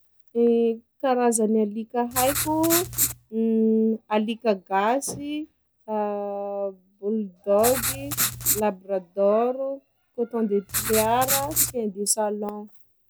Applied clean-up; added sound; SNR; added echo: none; Writing; 2 dB; none.